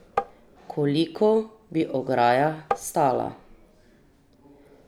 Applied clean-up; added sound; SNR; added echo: none; Tap; 4 dB; none.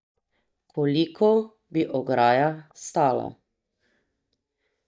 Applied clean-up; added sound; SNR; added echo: neural mask model DeepFilterNet 3.